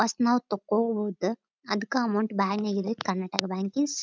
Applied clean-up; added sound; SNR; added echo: none; none; none; none.